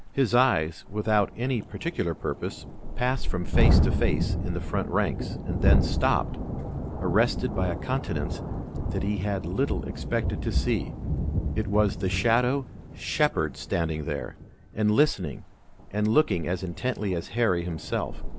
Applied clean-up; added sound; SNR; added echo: none; Thunderstorm; 1 dB; none.